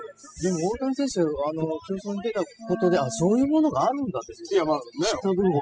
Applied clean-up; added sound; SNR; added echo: classical method spectral subtraction.